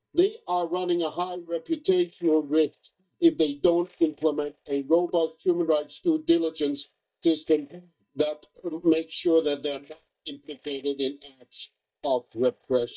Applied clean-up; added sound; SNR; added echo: neural mask model DeepFilterNet 3.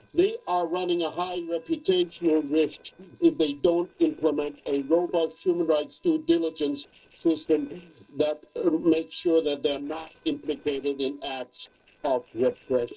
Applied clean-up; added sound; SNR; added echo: neural separator model SepFormer DNS4.